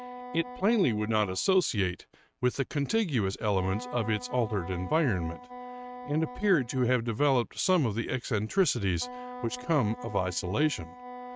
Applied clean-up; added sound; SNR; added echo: neural mask model RNNoise.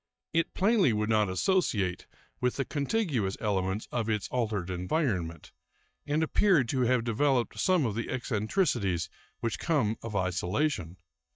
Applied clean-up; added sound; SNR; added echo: neural mask model DeepFilterNet 3.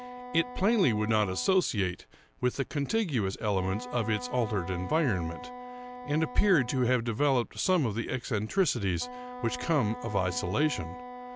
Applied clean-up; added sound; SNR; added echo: none; Wind instrument, woodwind instrument; 14 dB; none.